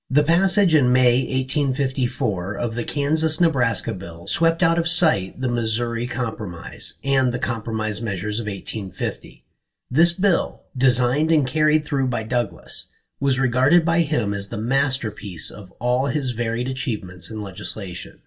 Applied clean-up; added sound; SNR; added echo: none; none; none; reverberation time 0.2 s.